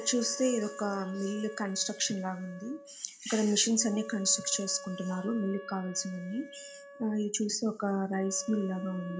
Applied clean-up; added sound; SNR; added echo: none; Wind instrument, woodwind instrument; 15 dB; reverberation time 0.5 s.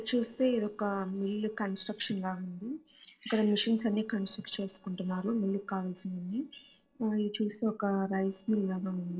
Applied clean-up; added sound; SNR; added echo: neural separator model SepFormer DNS4.